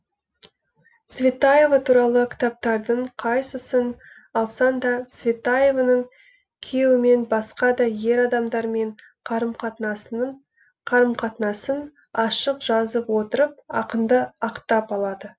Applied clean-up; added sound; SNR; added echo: none; none; none; none.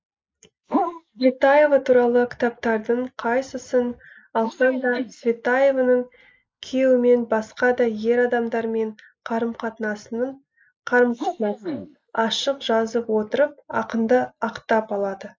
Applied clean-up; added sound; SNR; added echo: neural mask model Resemble Enhance denoiser.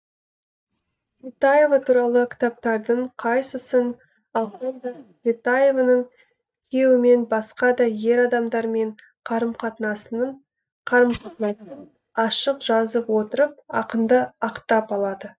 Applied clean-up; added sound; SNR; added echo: neural mask model DeepFilterNet 3.